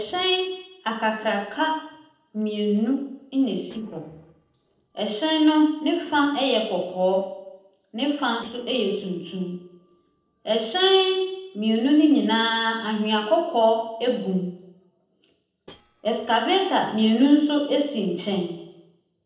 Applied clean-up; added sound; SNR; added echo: neural separator model SepFormer DNS4.